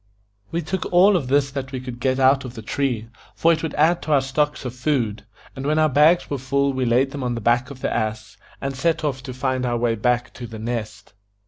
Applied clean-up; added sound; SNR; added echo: none; none; none; none.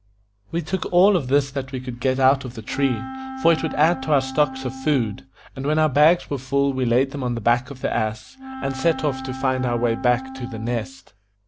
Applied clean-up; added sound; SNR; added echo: none; Wind instrument, woodwind instrument; 12 dB; none.